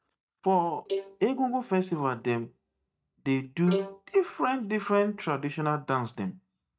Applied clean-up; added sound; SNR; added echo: neural mask model DeepFilterNet 3.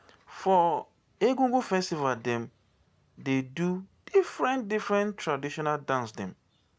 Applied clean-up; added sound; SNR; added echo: none; none; none; none.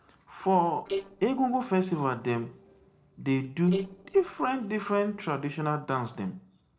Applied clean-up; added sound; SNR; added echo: neural separator model SepFormer DNS4.